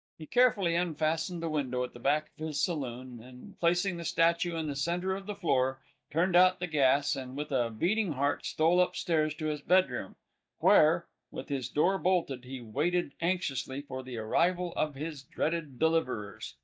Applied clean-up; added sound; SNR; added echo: neural mask model DeepFilterNet 3.